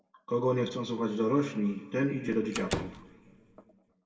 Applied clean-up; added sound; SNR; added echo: none; Slam; 7 dB; reverberation time 1.9 s.